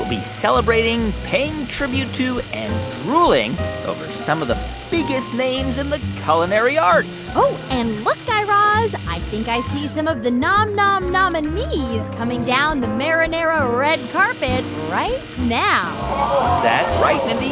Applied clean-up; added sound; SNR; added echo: none; Domestic sounds, home sounds; 17 dB; none.